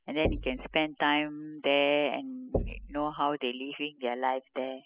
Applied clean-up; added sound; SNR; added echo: classical method spectral subtraction.